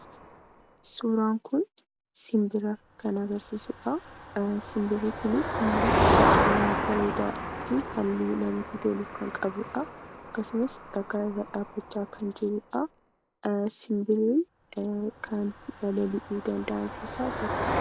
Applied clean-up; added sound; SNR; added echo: none; Motor vehicle (road); 1 dB; none.